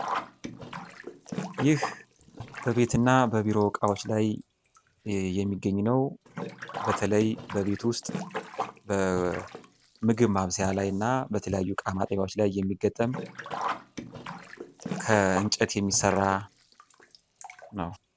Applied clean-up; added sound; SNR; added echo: none; Sink (filling or washing); 11 dB; none.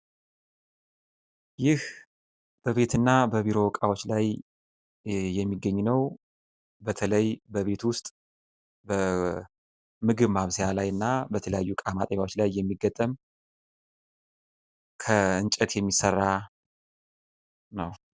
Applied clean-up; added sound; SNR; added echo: none; none; none; none.